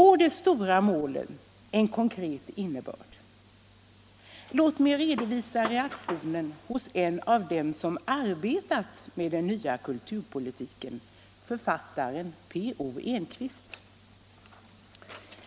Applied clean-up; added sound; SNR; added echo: none; Gunshot, gunfire; 11 dB; none.